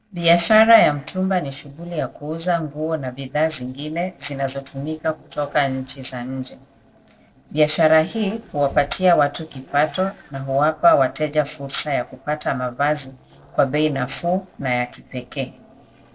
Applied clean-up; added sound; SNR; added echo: neural separator model SepFormer DNS4.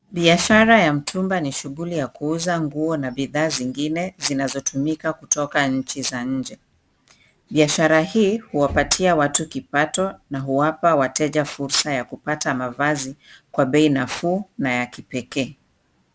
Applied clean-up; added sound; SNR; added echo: none; none; none; none.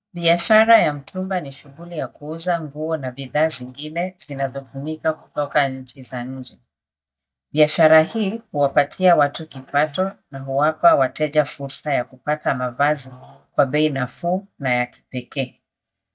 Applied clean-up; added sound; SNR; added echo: neural mask model DeepFilterNet 3.